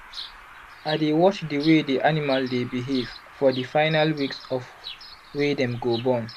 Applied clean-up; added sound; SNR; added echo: none; Bird vocalization, bird call, bird song; 17 dB; none.